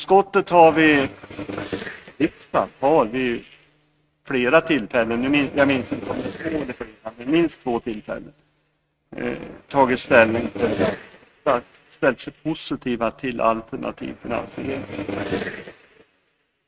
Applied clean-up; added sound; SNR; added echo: neural mask model RNNoise.